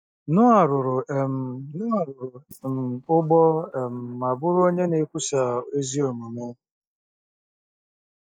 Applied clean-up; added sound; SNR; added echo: neural mask model DeepFilterNet 3.